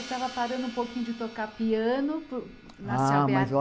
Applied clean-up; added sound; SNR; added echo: none; Crash cymbal; 19 dB; none.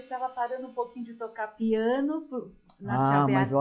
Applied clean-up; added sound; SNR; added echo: classical method log-MMSE.